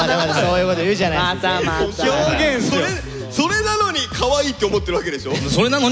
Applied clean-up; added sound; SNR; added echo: none; Bass guitar; 13 dB; none.